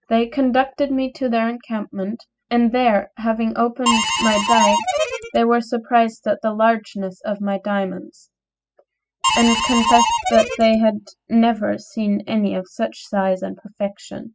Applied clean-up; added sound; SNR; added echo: classical method spectral subtraction.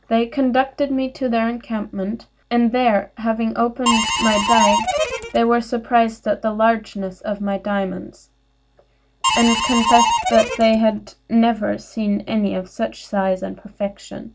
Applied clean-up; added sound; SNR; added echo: none; Harmonica; 0 dB; none.